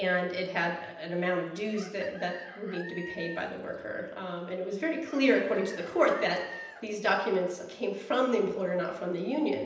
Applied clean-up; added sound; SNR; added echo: none; Chicken, rooster; 16 dB; reverberation time 0.9 s.